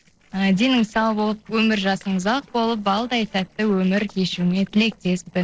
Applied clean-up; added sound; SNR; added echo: neural separator model SepFormer DNS4.